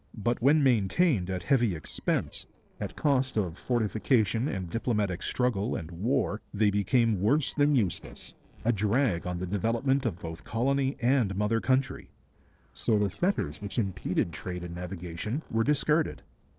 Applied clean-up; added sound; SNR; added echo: neural separator model SepFormer DNS4.